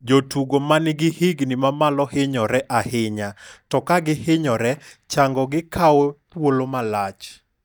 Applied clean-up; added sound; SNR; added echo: neural mask model DeepFilterNet 3.